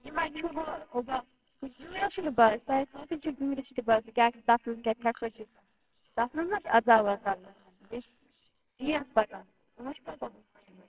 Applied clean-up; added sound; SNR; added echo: neural separator model SepFormer WHAMR!.